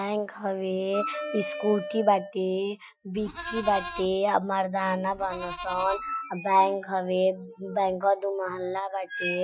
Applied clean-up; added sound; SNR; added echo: classical method Wiener filter.